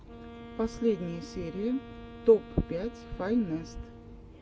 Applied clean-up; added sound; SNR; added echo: none; Wind instrument, woodwind instrument; 16 dB; none.